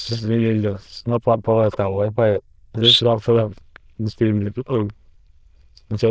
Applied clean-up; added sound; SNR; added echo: neural diffusion model UNIVERSE++.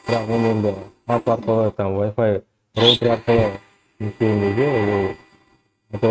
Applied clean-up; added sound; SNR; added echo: neural mask model RNNoise.